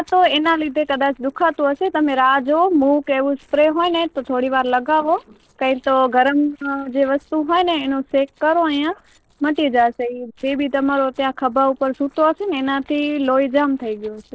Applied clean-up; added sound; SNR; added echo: neural separator model SepFormer DNS4.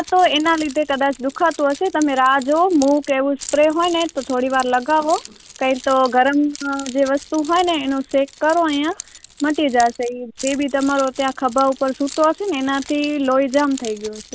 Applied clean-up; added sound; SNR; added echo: none; Keys jangling; 19 dB; none.